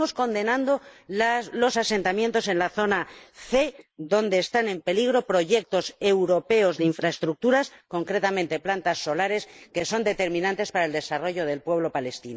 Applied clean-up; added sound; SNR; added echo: neural mask model Resemble Enhance denoiser.